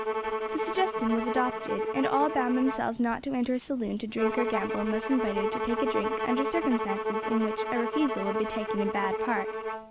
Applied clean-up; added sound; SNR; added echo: none; Bowed string instrument; 2 dB; none.